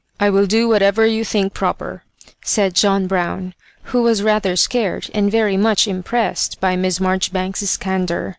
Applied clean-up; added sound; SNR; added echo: none; none; none; none.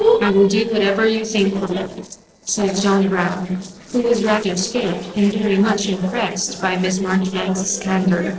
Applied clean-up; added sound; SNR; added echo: neural separator model SepFormer DNS4.